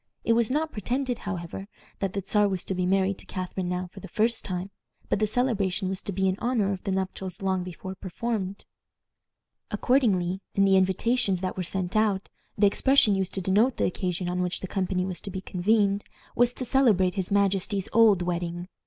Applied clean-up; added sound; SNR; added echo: none; none; none; none.